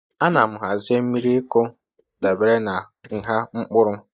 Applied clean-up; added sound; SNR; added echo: neural mask model DeepFilterNet 3.